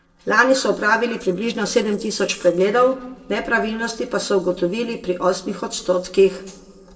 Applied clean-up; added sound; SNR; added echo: neural separator model SepFormer DNS4.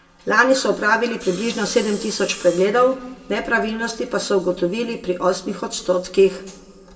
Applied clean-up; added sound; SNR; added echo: none; Sawing; 20 dB; reverberation time 1.3 s.